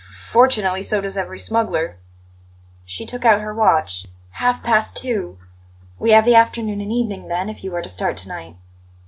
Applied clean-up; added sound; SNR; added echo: none; none; none; none.